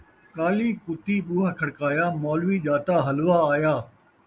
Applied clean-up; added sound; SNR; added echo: none; none; none; none.